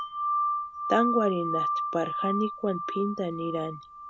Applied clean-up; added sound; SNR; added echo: none; Wind chime; 1 dB; none.